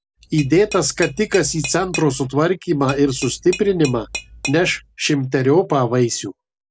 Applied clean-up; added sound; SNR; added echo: none; Tap / Glass; 14 dB; none.